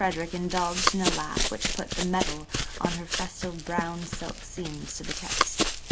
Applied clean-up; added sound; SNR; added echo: none; Run; -1 dB; none.